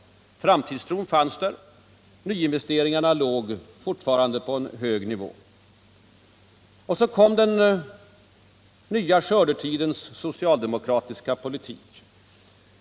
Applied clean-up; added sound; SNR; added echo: none; none; none; none.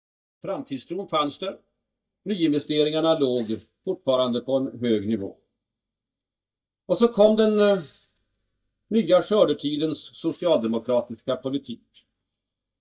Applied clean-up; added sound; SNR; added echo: neural mask model DeepFilterNet 3.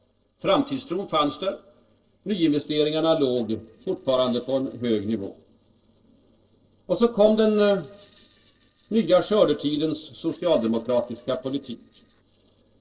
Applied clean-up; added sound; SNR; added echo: neural separator model SepFormer DNS4.